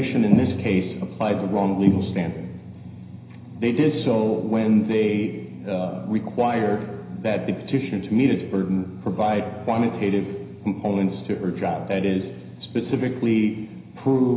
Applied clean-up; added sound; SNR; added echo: none; none; none; reverberation time 0.9 s.